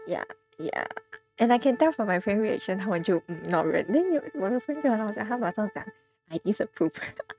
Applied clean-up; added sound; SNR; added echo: neural mask model RNNoise.